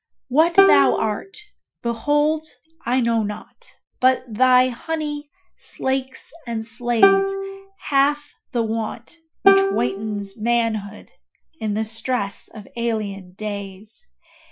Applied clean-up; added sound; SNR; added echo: classical method Wiener filter.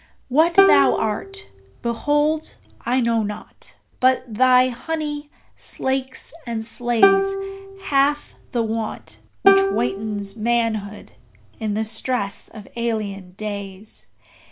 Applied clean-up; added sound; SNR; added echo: none; Plucked string instrument; 0 dB; none.